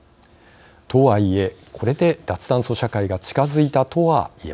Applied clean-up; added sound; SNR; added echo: none; none; none; none.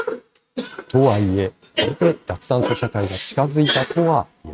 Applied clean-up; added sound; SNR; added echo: neural mask model RNNoise.